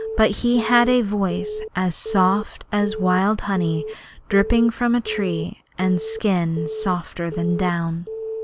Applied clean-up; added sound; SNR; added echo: none; Alarm / Keyboard (musical); 10 dB; none.